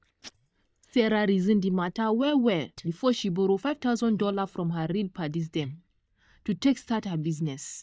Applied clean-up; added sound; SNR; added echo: neural mask model DeepFilterNet 3.